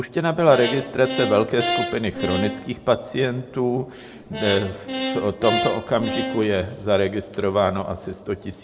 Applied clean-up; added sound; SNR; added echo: none; Brass instrument; 6 dB; reverberation time 1.0 s.